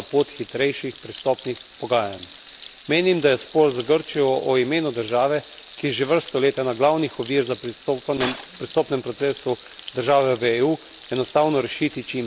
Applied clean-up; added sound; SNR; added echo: none; Shatter + Frying (food); 18 dB; none.